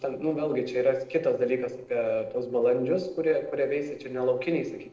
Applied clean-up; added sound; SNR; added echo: neural separator model SepFormer DNS4.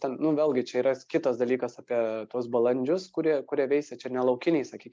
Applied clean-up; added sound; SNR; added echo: none; none; none; none.